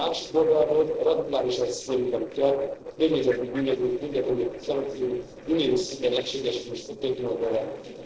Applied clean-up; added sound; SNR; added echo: neural separator model SepFormer DNS4.